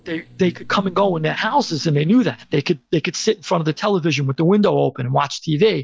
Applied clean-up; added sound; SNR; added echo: neural mask model DeepFilterNet 3.